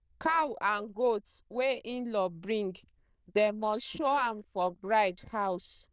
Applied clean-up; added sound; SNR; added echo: neural diffusion model UNIVERSE++.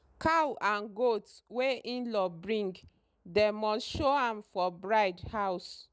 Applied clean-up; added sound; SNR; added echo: none; none; none; none.